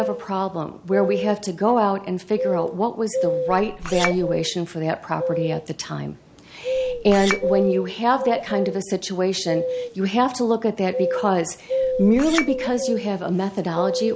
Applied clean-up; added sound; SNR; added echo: none; Chink, clink + Bird vocalization, bird call, bird song; 5 dB; none.